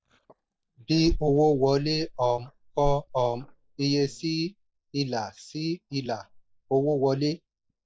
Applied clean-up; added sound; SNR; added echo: neural mask model DeepFilterNet 3.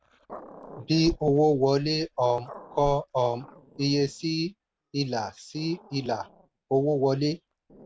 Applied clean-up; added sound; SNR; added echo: neural mask model RNNoise.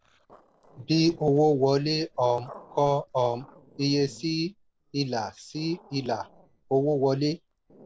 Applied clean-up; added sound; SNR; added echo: neural separator model SepFormer DNS4.